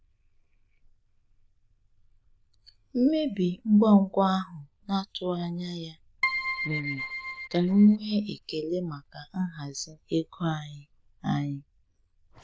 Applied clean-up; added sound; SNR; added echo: neural diffusion model UNIVERSE++.